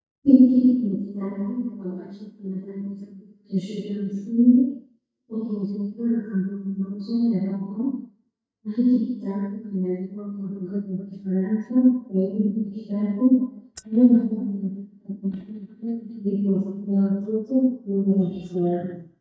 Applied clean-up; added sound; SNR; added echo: neural mask model DeepFilterNet 3.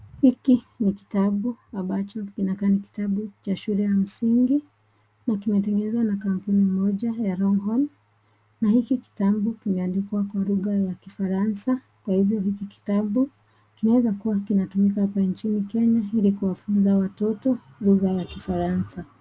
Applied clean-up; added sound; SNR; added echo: none; none; none; none.